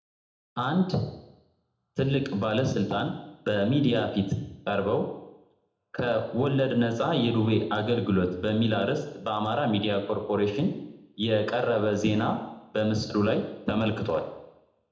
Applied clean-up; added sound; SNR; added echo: none; none; none; reverberation time 0.7 s.